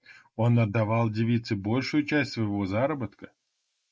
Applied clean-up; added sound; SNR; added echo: neural mask model Resemble Enhance denoiser.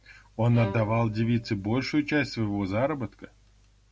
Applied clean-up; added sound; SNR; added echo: none; Bowed string instrument; 17 dB; none.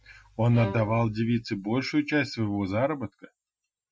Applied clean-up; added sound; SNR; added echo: classical method Wiener filter.